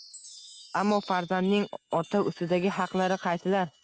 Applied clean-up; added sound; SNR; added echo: neural mask model RNNoise.